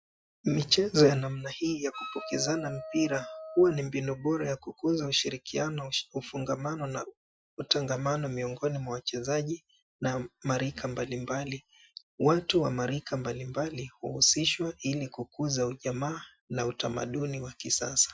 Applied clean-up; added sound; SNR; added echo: classical method Wiener filter.